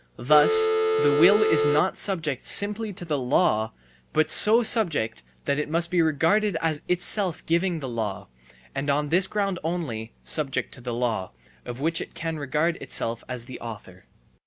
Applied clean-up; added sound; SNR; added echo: none; Telephone; -3 dB; none.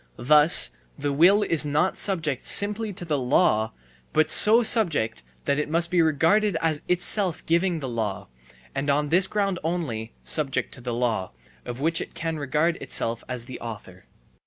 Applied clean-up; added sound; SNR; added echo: none; none; none; none.